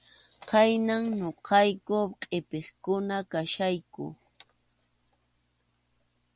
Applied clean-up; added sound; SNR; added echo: none; none; none; none.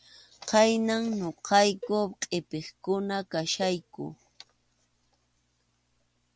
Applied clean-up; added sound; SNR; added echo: none; Cowbell; 19 dB; none.